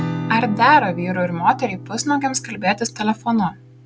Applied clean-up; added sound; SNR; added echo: none; Acoustic guitar / Strum; 11 dB; none.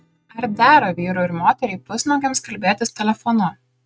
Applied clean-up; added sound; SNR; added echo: neural mask model RNNoise.